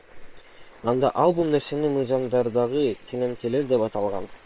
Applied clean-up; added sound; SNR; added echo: neural separator model SepFormer WHAM!.